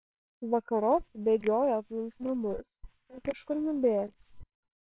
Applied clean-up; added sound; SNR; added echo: neural separator model SepFormer WHAMR!.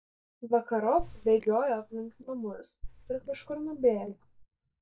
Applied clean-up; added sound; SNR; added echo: neural mask model DeepFilterNet 3.